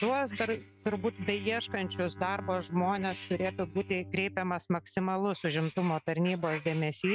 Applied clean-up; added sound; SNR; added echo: neural mask model RNNoise.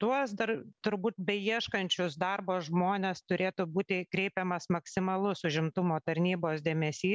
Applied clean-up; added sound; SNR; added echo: none; none; none; none.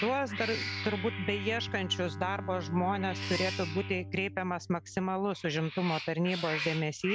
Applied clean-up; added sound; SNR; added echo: none; Cat + Bowed string instrument; 7 dB; none.